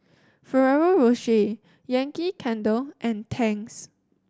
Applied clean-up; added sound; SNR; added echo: none; none; none; none.